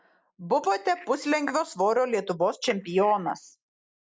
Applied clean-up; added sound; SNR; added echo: neural mask model Resemble Enhance denoiser.